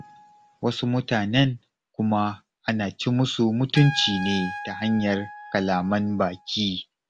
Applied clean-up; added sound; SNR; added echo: none; Trumpet; 15 dB; none.